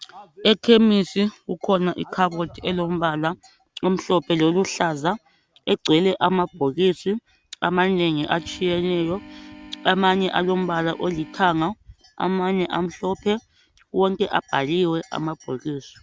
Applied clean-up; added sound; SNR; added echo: none; Organ; 19 dB; none.